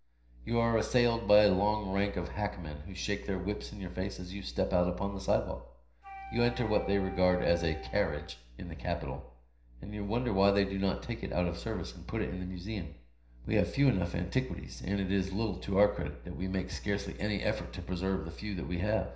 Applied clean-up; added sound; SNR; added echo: none; Wind instrument, woodwind instrument; 16 dB; reverberation time 0.5 s.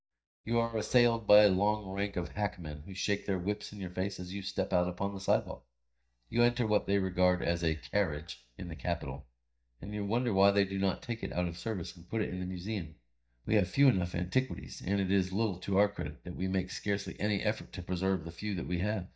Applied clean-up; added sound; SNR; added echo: neural mask model DeepFilterNet 3.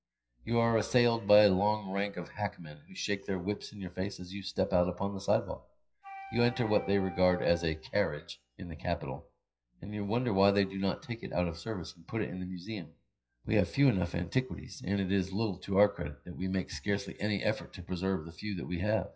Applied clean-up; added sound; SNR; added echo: classical method WPE with log-MMSE.